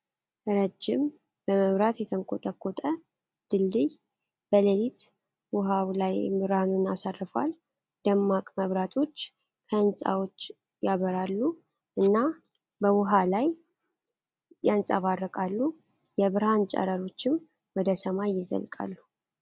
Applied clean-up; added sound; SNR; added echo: none; none; none; none.